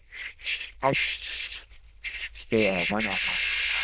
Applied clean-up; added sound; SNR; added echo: neural diffusion model UNIVERSE++.